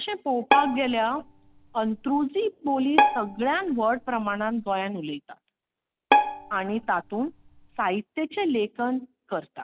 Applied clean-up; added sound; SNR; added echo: none; Bowed string instrument; 0 dB; none.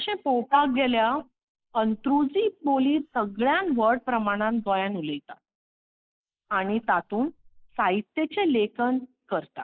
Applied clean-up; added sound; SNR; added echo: neural mask model Resemble Enhance denoiser.